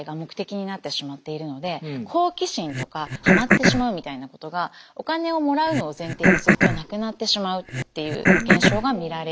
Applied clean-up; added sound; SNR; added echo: none; Cough; -4 dB; none.